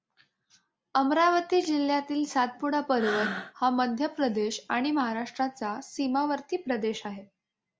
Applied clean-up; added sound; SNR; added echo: none; Breathing; 8 dB; none.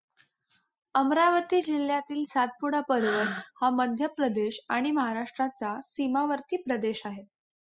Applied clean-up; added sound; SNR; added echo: classical method spectral subtraction.